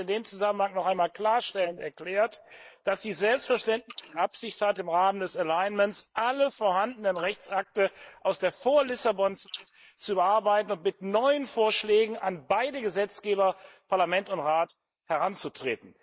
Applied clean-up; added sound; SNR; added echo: neural mask model Resemble Enhance denoiser.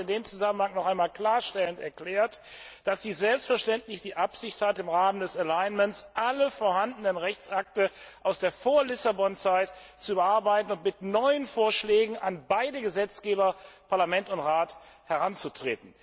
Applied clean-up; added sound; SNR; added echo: none; none; none; none.